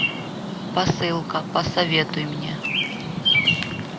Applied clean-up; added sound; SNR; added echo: none; Bird vocalization, bird call, bird song; 0 dB; none.